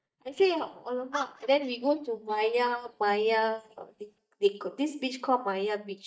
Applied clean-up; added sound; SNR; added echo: neural mask model DeepFilterNet 3.